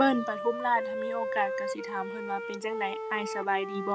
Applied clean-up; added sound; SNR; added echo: none; Wind instrument, woodwind instrument; 4 dB; none.